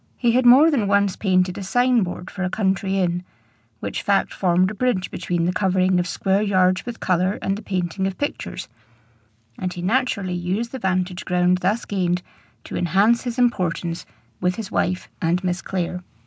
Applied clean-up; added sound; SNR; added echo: none; none; none; none.